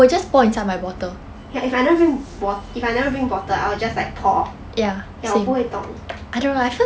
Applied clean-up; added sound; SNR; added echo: none; none; none; none.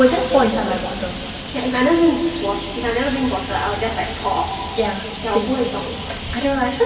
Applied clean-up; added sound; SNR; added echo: none; Traffic noise, roadway noise; 11 dB; reverberation time 2.3 s.